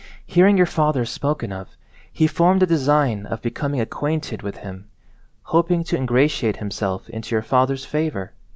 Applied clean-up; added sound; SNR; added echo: none; none; none; none.